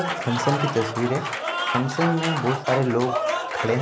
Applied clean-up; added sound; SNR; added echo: none; Applause / Crowd; 3 dB; none.